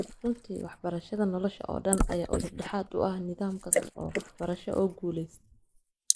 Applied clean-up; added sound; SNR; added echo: neural mask model Resemble Enhance denoiser.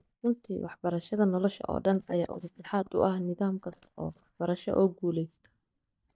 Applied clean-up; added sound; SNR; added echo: neural mask model DeepFilterNet 3.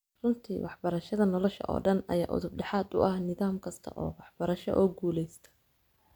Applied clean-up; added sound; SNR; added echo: none; none; none; none.